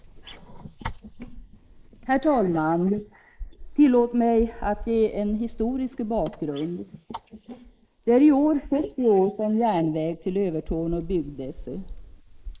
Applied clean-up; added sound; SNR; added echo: neural mask model Resemble Enhance denoiser.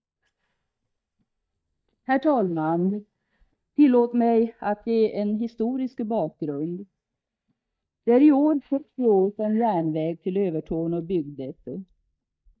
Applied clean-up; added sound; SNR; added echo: neural mask model DeepFilterNet 3.